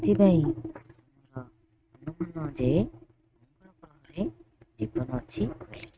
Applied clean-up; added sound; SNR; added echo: neural mask model RNNoise.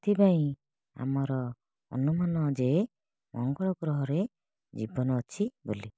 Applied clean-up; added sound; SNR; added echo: none; none; none; none.